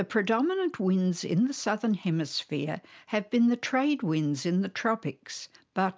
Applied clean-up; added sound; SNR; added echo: none; none; none; none.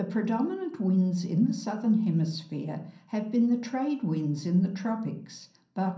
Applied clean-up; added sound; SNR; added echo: none; none; none; reverberation time 0.6 s.